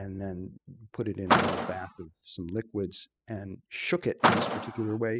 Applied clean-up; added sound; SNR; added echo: classical method spectral subtraction.